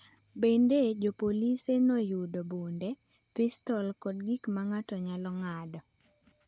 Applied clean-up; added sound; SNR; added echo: none; none; none; none.